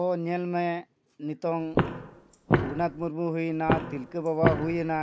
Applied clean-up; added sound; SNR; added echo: none; Walk, footsteps; -1 dB; none.